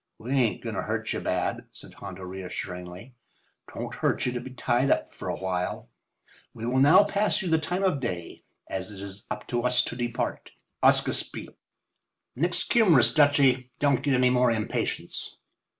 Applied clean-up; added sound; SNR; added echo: none; none; none; none.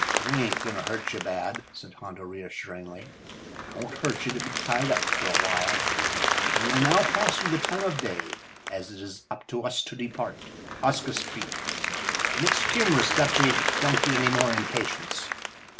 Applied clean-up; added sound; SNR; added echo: none; Applause; -1 dB; none.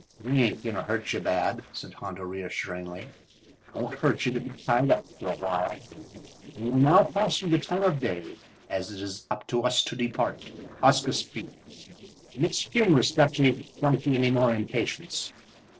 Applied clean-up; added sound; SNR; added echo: neural separator model SepFormer DNS4.